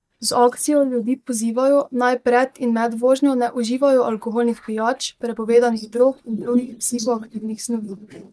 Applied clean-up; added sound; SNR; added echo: neural mask model DeepFilterNet 3.